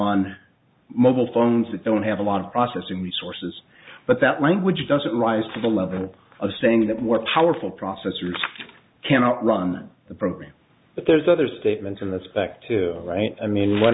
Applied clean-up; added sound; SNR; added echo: none; none; none; none.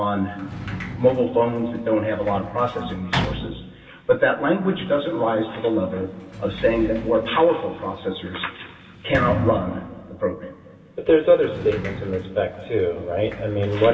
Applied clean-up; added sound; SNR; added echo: none; Sliding door; 11 dB; reverberation time 2.2 s.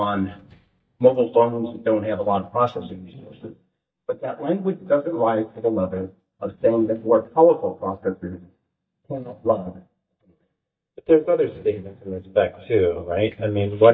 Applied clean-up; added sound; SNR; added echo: neural mask model DeepFilterNet 3.